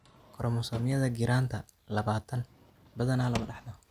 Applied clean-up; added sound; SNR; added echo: none; Drawer open or close / Wood; 16 dB; none.